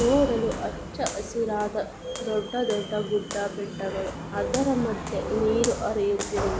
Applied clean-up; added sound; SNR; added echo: none; Walk, footsteps; 8 dB; none.